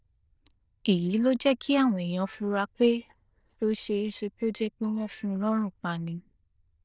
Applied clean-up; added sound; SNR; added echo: neural diffusion model UNIVERSE++.